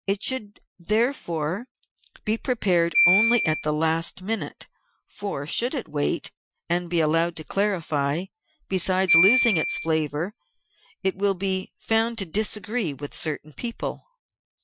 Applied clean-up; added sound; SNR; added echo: classical method Wiener filter.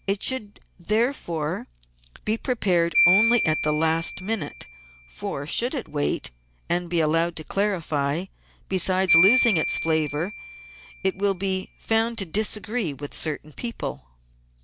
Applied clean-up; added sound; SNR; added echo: none; Marimba, xylophone; 5 dB; none.